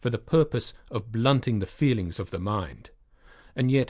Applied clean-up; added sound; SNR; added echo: none; none; none; none.